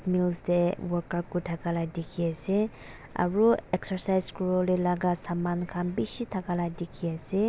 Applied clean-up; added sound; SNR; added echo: none; none; none; none.